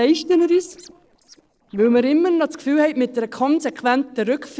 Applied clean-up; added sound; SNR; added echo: neural separator model SepFormer DNS4.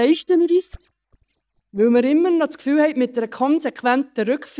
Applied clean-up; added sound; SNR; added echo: neural mask model DeepFilterNet 3.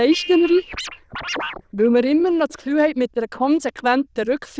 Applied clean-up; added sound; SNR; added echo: neural diffusion model UNIVERSE++.